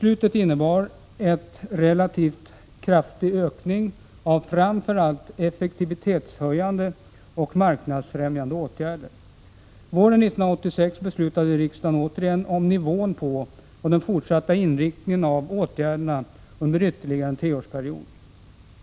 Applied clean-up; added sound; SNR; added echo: none; none; none; none.